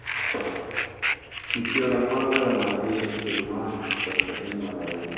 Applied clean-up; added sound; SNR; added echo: none; Fire; 3 dB; reverberation time 1.9 s.